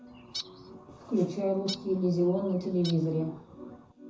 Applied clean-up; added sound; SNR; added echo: none; Bird; 15 dB; reverberation time 0.7 s.